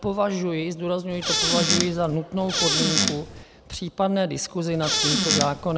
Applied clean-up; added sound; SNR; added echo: none; Squeak / Cupboard open or close; -2 dB; none.